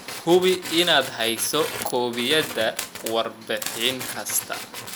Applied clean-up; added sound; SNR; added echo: none; Tools; 11 dB; none.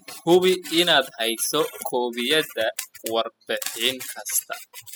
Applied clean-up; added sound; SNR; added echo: classical method spectral subtraction.